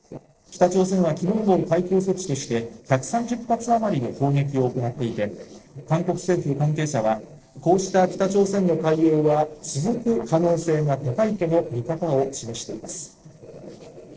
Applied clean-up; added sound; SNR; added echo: neural separator model SepFormer DNS4.